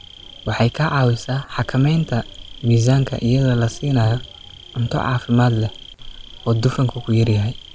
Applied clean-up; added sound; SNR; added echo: none; Insect; 18 dB; none.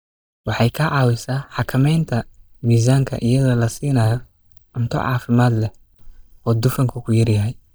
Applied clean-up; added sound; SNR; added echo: neural mask model DeepFilterNet 3.